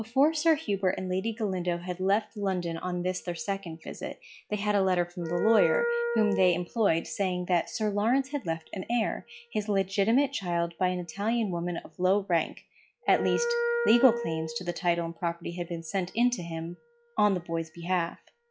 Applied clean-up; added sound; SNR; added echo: classical method log-MMSE.